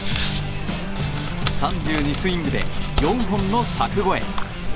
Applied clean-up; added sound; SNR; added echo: none; Hands; 1 dB; none.